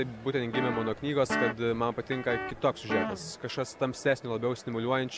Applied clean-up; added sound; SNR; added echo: none; Guitar; 4 dB; none.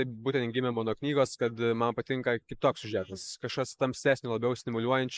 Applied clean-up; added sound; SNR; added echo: neural mask model Resemble Enhance denoiser.